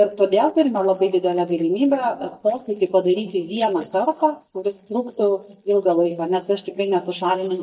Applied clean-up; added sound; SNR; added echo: neural mask model DeepFilterNet 3.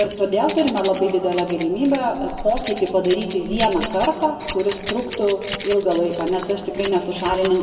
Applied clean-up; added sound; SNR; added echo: none; Keys jangling; 13 dB; reverberation time 2.2 s.